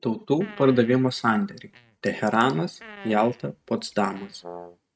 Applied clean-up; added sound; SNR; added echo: neural mask model RNNoise.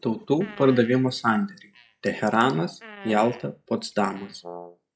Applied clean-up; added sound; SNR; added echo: classical method log-MMSE.